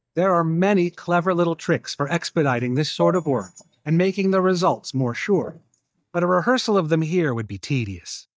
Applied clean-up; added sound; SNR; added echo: neural mask model DeepFilterNet 3.